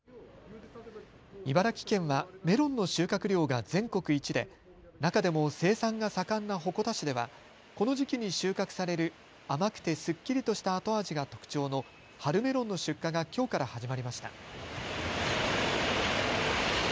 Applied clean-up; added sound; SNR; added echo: none; none; none; none.